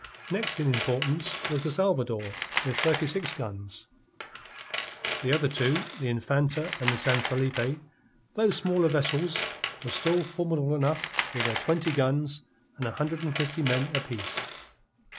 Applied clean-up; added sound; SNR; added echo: none; Tools; 7 dB; none.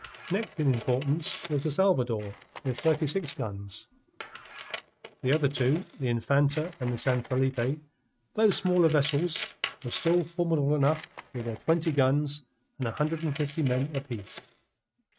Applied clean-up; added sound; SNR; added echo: neural mask model RNNoise.